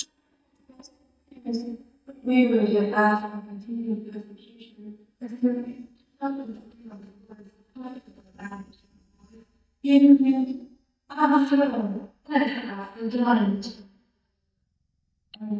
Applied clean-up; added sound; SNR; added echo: neural mask model DeepFilterNet 3.